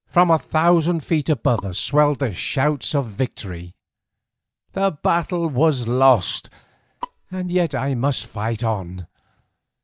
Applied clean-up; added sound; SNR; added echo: neural mask model DeepFilterNet 3.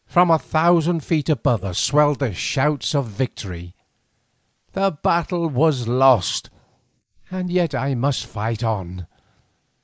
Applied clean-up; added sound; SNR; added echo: neural mask model Resemble Enhance denoiser.